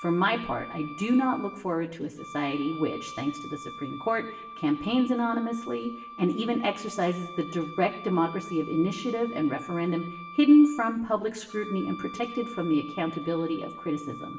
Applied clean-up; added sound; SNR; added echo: none; Wind instrument, woodwind instrument; 15 dB; reverberation time 0.8 s.